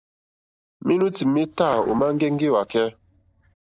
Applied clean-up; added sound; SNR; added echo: neural separator model SepFormer DNS4.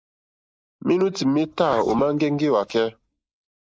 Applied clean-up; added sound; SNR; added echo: neural mask model Resemble Enhance denoiser.